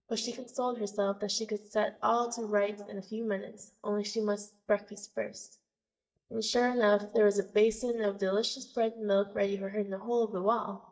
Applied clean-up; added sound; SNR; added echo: neural mask model DeepFilterNet 3.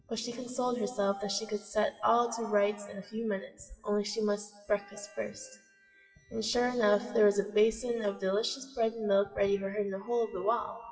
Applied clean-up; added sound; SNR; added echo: classical method WPE with log-MMSE.